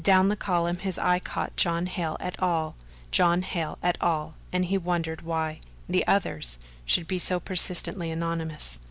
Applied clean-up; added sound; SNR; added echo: none; none; none; none.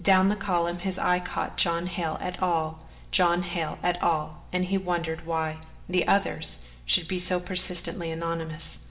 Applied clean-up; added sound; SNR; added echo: none; none; none; reverberation time 0.7 s.